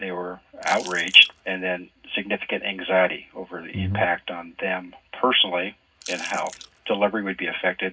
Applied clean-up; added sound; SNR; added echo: none; Chewing, mastication / Crushing; 16 dB; reverberation time 0.4 s.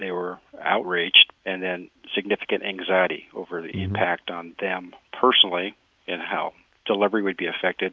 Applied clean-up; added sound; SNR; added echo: none; none; none; none.